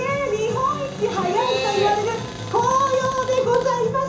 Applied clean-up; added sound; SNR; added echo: none; Cupboard open or close; 17 dB; reverberation time 0.8 s.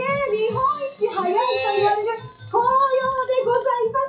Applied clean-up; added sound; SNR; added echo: classical method WPE with log-MMSE.